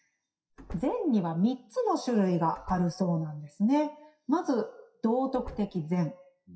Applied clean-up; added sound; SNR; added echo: classical method WPE with log-MMSE.